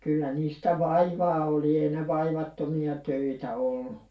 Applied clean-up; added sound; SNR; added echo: none; none; none; reverberation time 0.3 s.